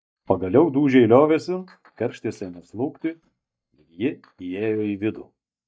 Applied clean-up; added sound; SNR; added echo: neural mask model DeepFilterNet 3.